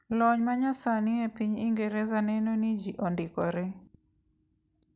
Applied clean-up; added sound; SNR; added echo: none; none; none; none.